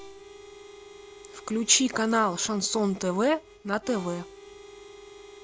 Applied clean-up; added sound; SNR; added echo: none; Harmonica; 18 dB; none.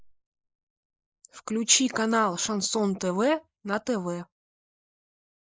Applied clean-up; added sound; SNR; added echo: neural mask model Resemble Enhance denoiser.